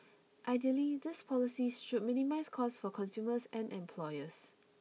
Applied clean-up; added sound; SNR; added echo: none; none; none; none.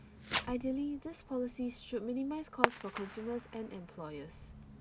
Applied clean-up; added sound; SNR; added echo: none; Fireworks; 1 dB; none.